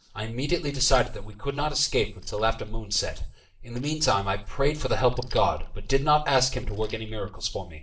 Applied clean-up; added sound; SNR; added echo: neural separator model SepFormer DNS4.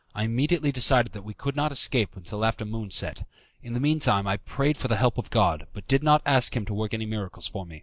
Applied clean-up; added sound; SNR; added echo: none; none; none; none.